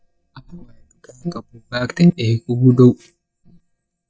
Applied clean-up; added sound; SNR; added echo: neural mask model DeepFilterNet 3.